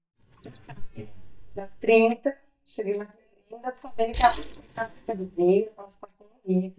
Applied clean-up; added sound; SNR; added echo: neural mask model DeepFilterNet 3.